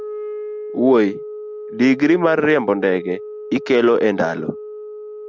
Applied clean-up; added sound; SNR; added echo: none; Wind instrument, woodwind instrument; 12 dB; none.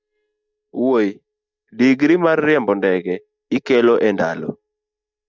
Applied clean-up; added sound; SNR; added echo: neural mask model DeepFilterNet 3.